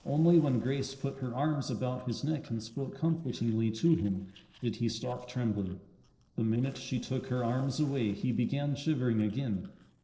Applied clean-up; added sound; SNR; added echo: neural separator model SepFormer DNS4.